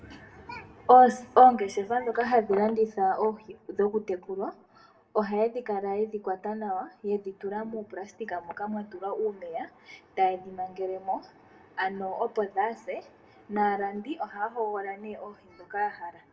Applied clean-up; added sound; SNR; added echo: none; none; none; reverberation time 0.5 s.